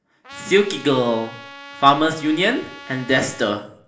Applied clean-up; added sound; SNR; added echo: none; Trumpet; 18 dB; reverberation time 0.5 s.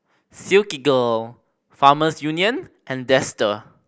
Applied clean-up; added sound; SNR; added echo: none; none; none; none.